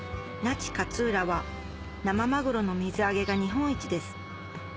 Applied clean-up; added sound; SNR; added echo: none; Wind instrument, woodwind instrument; 18 dB; none.